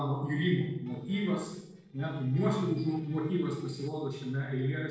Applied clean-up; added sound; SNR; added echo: neural separator model SepFormer DNS4.